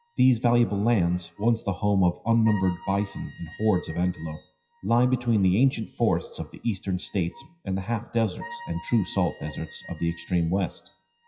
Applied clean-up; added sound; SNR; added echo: classical method WPE with log-MMSE.